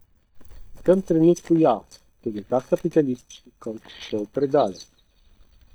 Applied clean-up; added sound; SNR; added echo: neural mask model DeepFilterNet 3.